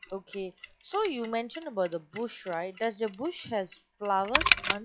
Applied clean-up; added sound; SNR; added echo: classical method log-MMSE.